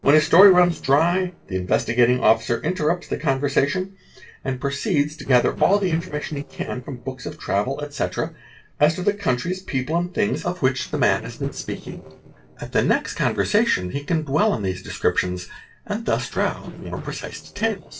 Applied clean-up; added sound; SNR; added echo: neural separator model SepFormer DNS4.